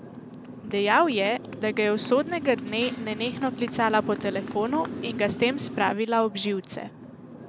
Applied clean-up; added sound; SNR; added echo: none; Motorcycle; 10 dB; none.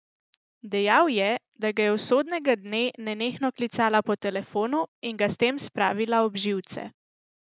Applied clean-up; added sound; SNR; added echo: none; none; none; none.